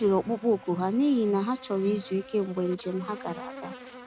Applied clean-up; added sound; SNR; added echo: none; Buzz; 17 dB; none.